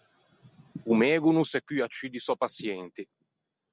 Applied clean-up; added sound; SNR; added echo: none; none; none; none.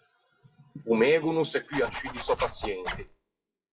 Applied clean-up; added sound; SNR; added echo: classical method WPE with log-MMSE.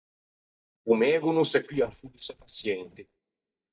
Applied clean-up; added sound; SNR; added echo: neural mask model DeepFilterNet 3.